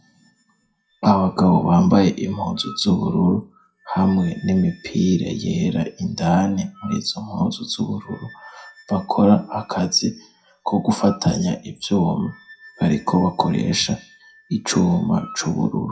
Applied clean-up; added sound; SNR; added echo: classical method WPE with log-MMSE.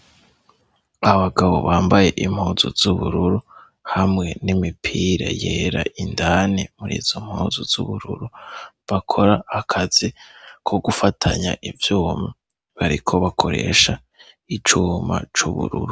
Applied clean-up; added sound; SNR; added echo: none; none; none; none.